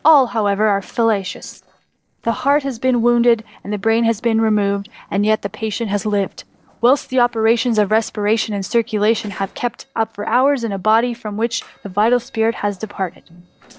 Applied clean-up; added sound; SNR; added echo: neural separator model SepFormer DNS4.